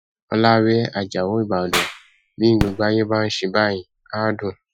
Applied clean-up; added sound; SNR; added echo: classical method Wiener filter.